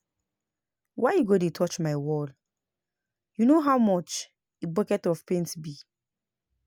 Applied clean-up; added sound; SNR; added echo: none; none; none; none.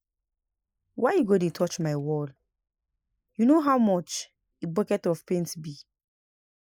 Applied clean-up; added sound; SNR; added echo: neural mask model Resemble Enhance denoiser.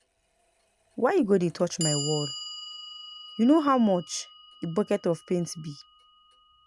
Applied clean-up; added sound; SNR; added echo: none; Clock; 13 dB; none.